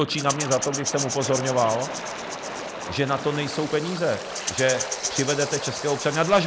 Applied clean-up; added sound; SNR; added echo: none; Waves, surf + Rattle / Rattle (instrument); 6 dB; none.